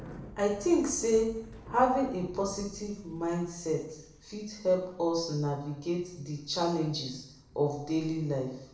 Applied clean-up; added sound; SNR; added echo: none; Bicycle; 20 dB; reverberation time 0.7 s.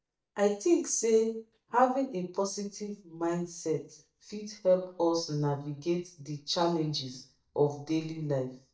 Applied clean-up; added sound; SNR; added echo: neural mask model DeepFilterNet 3.